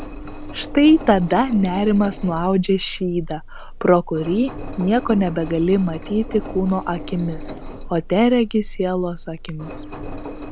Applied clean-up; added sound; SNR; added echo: none; Engine; 11 dB; none.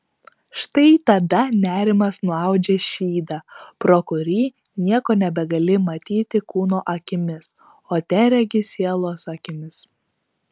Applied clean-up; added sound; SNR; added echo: none; none; none; none.